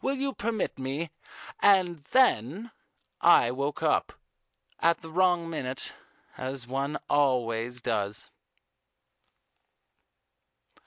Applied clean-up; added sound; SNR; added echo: none; none; none; none.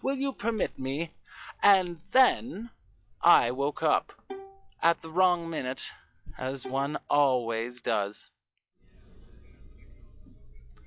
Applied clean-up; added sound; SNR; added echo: classical method log-MMSE.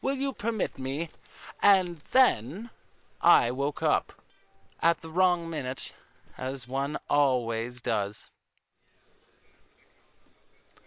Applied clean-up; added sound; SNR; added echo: neural separator model SepFormer WHAM!.